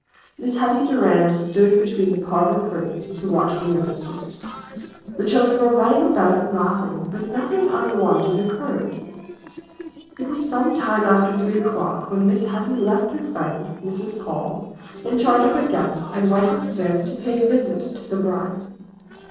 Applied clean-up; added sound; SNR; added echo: neural separator model SepFormer DNS4.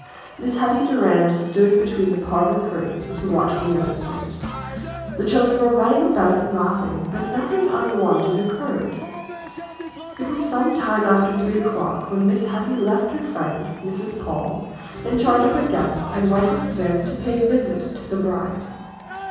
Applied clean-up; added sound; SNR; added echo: none; Cheering; 12 dB; reverberation time 1.3 s.